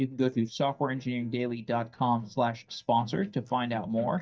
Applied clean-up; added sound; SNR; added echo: neural mask model DeepFilterNet 3.